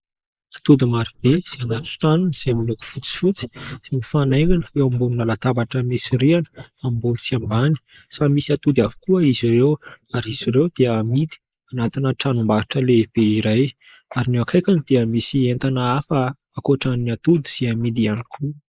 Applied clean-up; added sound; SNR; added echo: neural mask model Resemble Enhance denoiser.